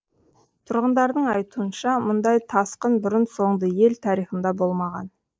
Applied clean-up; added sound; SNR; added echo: neural mask model Resemble Enhance denoiser.